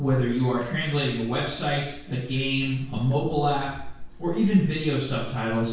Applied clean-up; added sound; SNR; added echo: none; Chewing, mastication; 12 dB; reverberation time 0.6 s.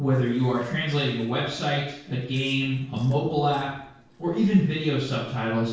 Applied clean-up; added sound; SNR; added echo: neural separator model SepFormer DNS4.